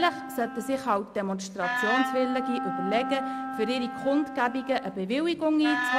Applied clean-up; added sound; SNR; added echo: none; Wind instrument, woodwind instrument; 5 dB; none.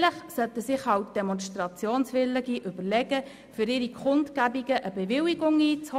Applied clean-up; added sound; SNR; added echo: none; none; none; none.